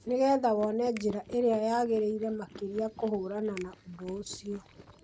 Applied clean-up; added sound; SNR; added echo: none; Chewing, mastication + Finger snapping; 19 dB; none.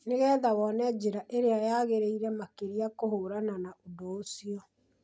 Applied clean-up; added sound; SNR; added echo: none; none; none; none.